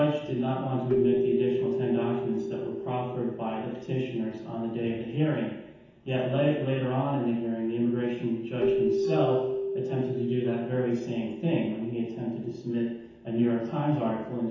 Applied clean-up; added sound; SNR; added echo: none; Keyboard (musical); 5 dB; reverberation time 0.9 s.